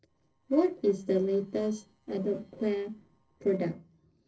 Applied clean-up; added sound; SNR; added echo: neural separator model SepFormer DNS4.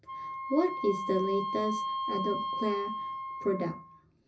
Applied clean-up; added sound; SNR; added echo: none; Wind instrument, woodwind instrument; 3 dB; reverberation time 0.4 s.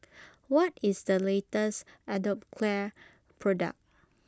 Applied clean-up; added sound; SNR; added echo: none; none; none; none.